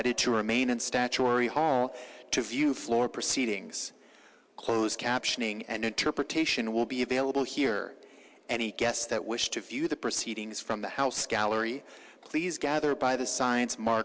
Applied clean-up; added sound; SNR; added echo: none; none; none; none.